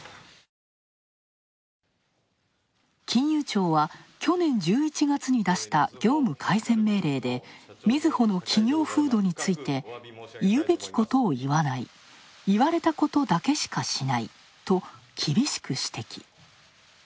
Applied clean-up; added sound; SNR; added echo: none; none; none; none.